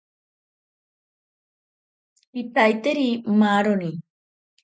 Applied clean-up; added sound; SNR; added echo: none; none; none; none.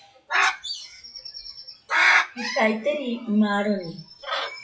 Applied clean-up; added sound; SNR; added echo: classical method WPE with log-MMSE.